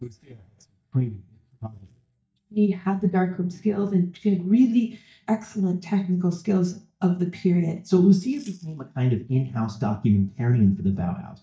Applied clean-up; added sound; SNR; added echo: neural mask model DeepFilterNet 3.